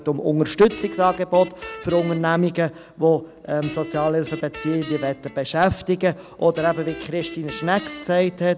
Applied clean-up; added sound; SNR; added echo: none; Guitar; 15 dB; none.